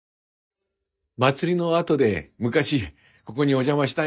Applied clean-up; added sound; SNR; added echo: neural mask model DeepFilterNet 3.